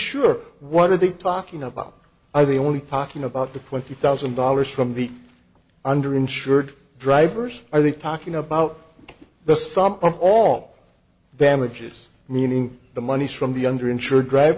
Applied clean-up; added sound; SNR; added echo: none; none; none; none.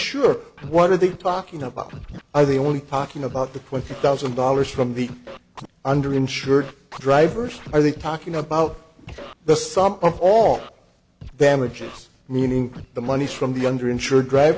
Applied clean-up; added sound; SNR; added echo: none; Scratching (performance technique); 18 dB; none.